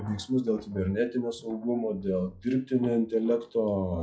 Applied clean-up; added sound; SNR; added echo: classical method log-MMSE.